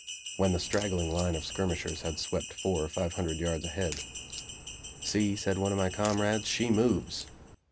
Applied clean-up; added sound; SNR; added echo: none; Crack + Bell; 10 dB; none.